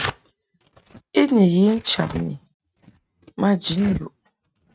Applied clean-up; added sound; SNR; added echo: neural mask model RNNoise.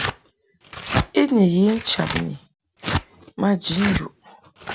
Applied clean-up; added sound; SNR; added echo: none; Tearing; 6 dB; none.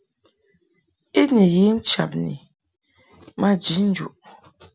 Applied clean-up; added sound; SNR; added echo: none; none; none; none.